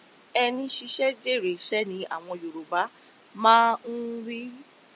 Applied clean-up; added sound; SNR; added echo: none; none; none; none.